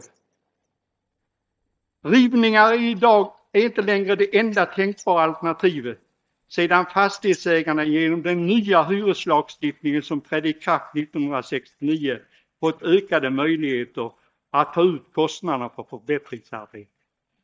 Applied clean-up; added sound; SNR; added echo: neural mask model DeepFilterNet 3.